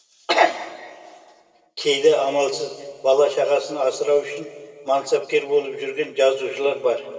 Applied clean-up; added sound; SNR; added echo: none; none; none; reverberation time 2.9 s.